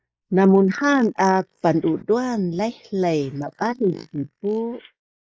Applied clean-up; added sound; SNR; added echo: neural mask model Resemble Enhance denoiser.